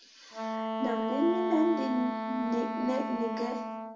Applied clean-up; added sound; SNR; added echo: none; Wind instrument, woodwind instrument; 3 dB; reverberation time 0.7 s.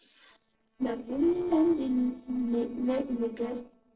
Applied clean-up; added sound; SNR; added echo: neural separator model SepFormer DNS4.